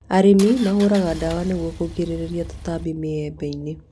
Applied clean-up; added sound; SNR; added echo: none; Engine; 15 dB; none.